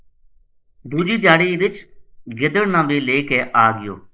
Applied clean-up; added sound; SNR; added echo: neural mask model Resemble Enhance denoiser.